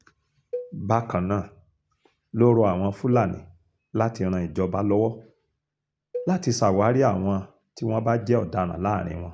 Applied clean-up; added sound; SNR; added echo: none; Cowbell; 16 dB; none.